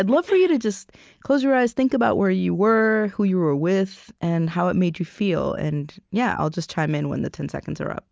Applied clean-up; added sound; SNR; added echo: none; none; none; none.